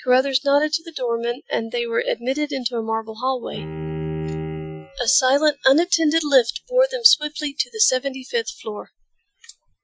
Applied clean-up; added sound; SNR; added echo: classical method Wiener filter.